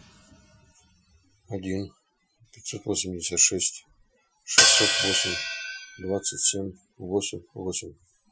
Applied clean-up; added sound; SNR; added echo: classical method Wiener filter.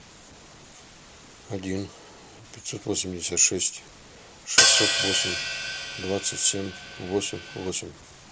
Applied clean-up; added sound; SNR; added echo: none; Hi-hat; -4 dB; none.